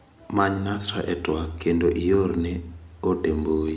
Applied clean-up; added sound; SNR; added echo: none; none; none; none.